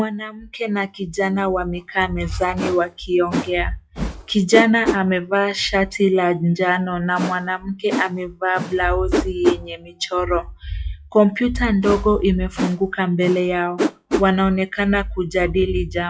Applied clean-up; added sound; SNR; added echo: classical method log-MMSE.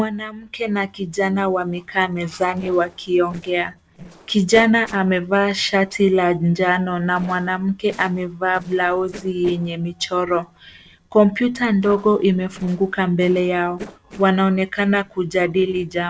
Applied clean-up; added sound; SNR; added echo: neural separator model SepFormer DNS4.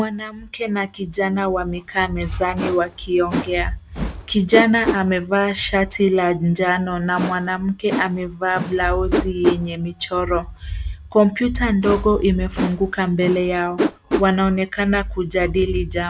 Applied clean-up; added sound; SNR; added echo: none; Whoosh, swoosh, swish; 7 dB; none.